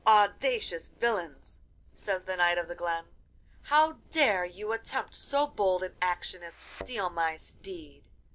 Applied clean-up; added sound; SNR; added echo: none; Thump, thud; 16 dB; none.